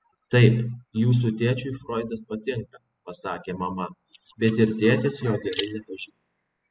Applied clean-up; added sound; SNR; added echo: classical method spectral subtraction.